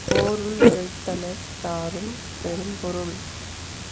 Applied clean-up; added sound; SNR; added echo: none; Burping, eructation; -5 dB; none.